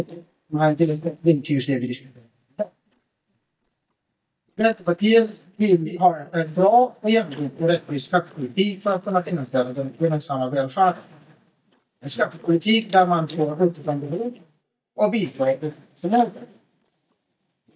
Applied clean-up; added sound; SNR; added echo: neural mask model DeepFilterNet 3.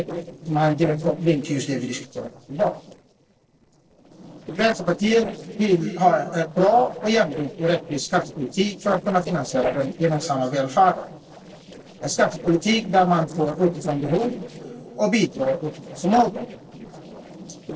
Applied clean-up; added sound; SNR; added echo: neural separator model SepFormer DNS4.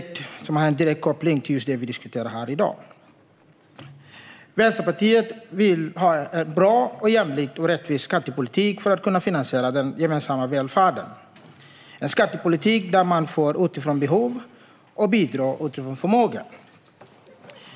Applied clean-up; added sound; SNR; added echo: none; none; none; none.